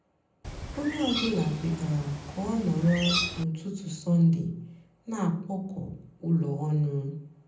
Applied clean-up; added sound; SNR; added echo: none; Bird; 6 dB; reverberation time 0.6 s.